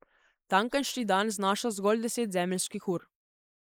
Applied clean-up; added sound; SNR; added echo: neural mask model Resemble Enhance denoiser.